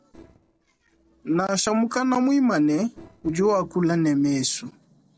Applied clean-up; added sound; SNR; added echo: neural separator model SepFormer DNS4.